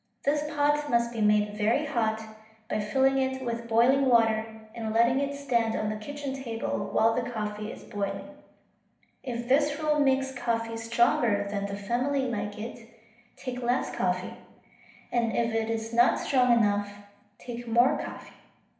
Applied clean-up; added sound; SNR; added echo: none; none; none; reverberation time 0.8 s.